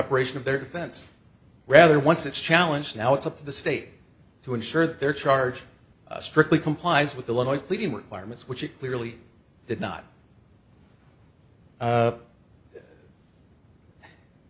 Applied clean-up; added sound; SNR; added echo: none; none; none; none.